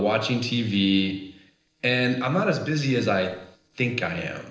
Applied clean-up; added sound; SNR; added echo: neural separator model SepFormer DNS4.